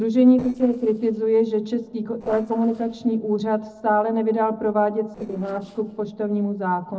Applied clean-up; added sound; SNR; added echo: neural separator model SepFormer DNS4.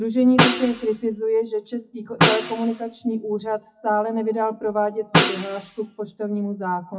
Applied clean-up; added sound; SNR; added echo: classical method WPE with log-MMSE.